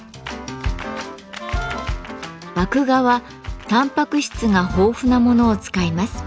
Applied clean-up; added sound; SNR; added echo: none; none; none; none.